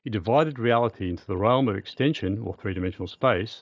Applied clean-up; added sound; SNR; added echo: neural mask model DeepFilterNet 3.